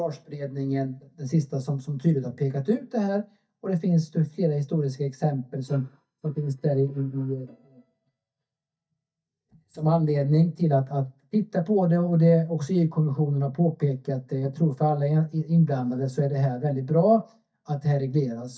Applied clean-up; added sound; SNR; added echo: neural mask model DeepFilterNet 3.